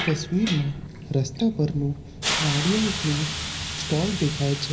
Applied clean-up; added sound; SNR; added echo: none; Hiss; 6 dB; reverberation time 0.5 s.